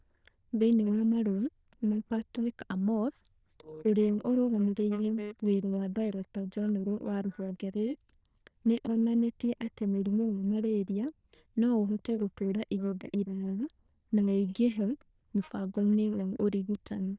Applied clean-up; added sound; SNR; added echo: neural diffusion model UNIVERSE++.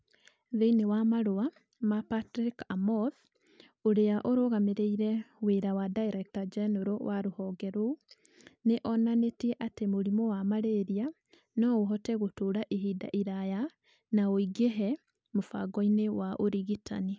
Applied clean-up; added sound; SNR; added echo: none; none; none; none.